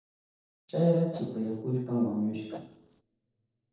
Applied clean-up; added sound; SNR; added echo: neural separator model SepFormer DNS4.